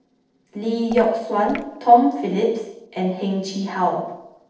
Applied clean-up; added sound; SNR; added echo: neural separator model SepFormer DNS4.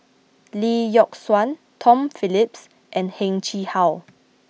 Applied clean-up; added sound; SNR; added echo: none; none; none; none.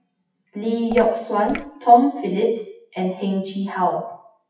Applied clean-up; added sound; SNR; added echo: classical method WPE with log-MMSE.